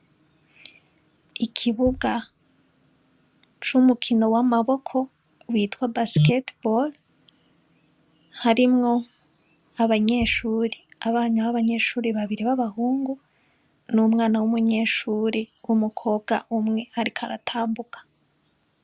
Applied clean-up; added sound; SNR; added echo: none; Bass drum; 20 dB; none.